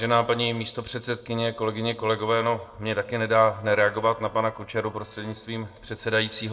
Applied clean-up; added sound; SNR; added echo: neural separator model SepFormer DNS4.